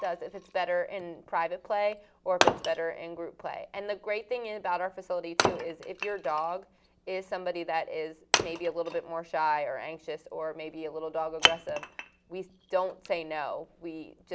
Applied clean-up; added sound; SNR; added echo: none; Wood; 2 dB; none.